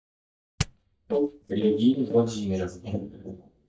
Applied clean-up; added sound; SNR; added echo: neural mask model DeepFilterNet 3.